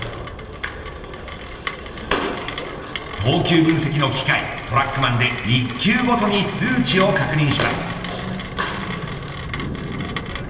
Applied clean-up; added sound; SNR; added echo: none; Rain; 11 dB; reverberation time 1.4 s.